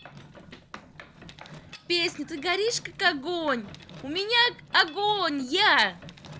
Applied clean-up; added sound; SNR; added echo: none; Mechanisms; 19 dB; none.